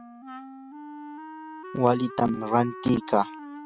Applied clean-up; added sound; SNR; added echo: none; Wind instrument, woodwind instrument; 13 dB; none.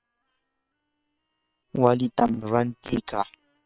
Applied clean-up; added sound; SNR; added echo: neural separator model SepFormer WHAM!.